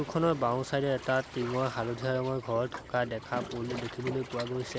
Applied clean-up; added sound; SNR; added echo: none; Waves, surf; 12 dB; none.